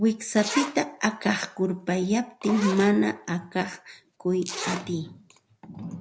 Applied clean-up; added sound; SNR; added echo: none; Zipper (clothing); 12 dB; none.